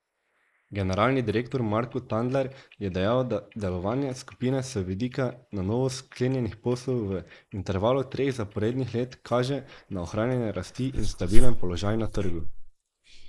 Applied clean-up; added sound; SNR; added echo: neural mask model Resemble Enhance denoiser.